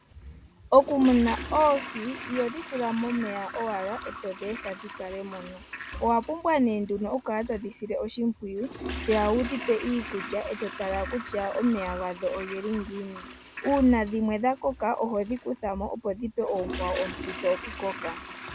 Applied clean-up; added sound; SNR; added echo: none; Toilet flush; 12 dB; none.